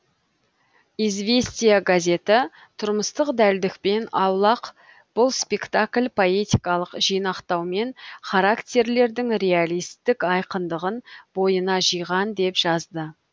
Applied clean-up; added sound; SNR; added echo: none; none; none; none.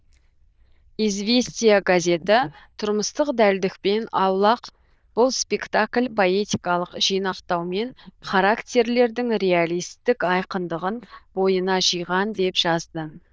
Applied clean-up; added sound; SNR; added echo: neural diffusion model UNIVERSE++.